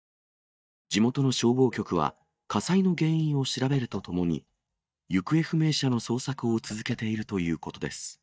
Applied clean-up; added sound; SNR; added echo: neural mask model DeepFilterNet 3.